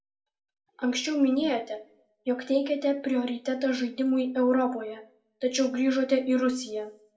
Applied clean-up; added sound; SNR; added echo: none; none; none; reverberation time 0.3 s.